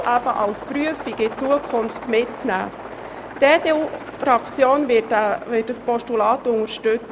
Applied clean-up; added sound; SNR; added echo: none; Aircraft; 14 dB; none.